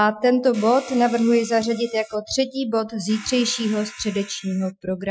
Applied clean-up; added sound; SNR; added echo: classical method Wiener filter.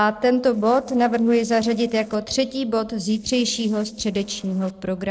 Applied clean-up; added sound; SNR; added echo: neural separator model SepFormer DNS4.